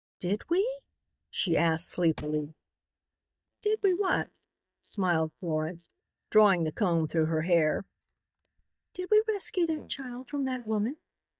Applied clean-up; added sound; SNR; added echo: neural mask model DeepFilterNet 3.